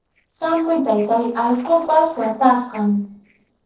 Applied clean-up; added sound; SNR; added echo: neural separator model SepFormer DNS4.